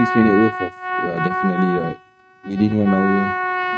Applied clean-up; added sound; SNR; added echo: neural mask model RNNoise.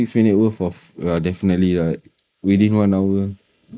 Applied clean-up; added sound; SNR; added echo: neural mask model Resemble Enhance denoiser.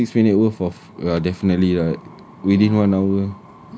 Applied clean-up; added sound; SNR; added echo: none; none; none; none.